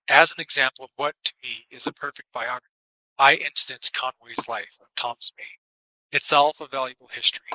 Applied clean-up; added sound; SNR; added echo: neural mask model Resemble Enhance denoiser.